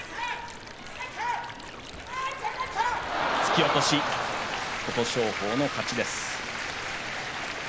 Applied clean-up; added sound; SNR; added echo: none; Stream; 16 dB; none.